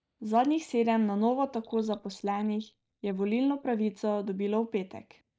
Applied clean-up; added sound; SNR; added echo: neural mask model DeepFilterNet 3.